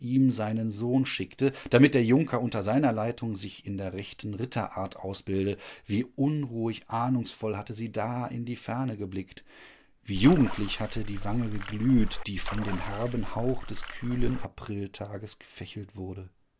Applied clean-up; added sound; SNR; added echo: none; Splash, splatter; 2 dB; none.